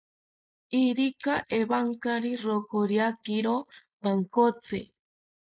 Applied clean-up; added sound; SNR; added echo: neural mask model Resemble Enhance denoiser.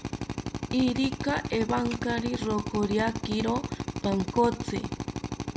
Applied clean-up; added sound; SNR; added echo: none; Drill; 4 dB; none.